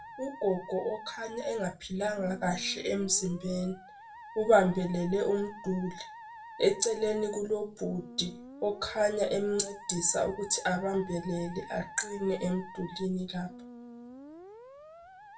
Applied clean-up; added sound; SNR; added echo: none; Musical instrument; 16 dB; reverberation time 0.2 s.